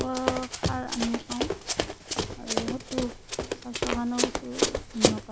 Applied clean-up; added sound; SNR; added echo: none; Run; -4 dB; none.